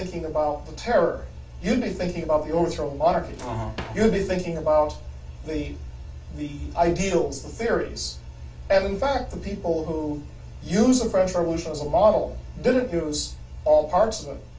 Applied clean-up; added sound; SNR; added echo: none; Drawer open or close; 17 dB; reverberation time 0.2 s.